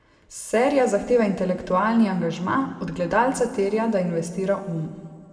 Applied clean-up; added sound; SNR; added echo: none; none; none; reverberation time 1.6 s.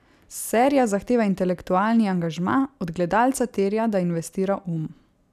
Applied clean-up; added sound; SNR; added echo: none; none; none; none.